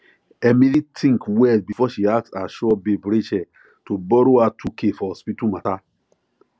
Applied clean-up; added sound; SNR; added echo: none; none; none; none.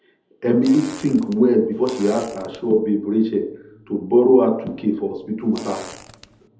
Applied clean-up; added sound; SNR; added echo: none; Fart; 19 dB; reverberation time 0.8 s.